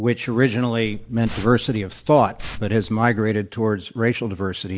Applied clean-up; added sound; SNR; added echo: neural mask model DeepFilterNet 3.